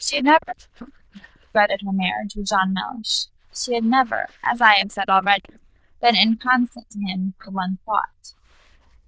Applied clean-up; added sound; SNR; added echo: neural diffusion model UNIVERSE++.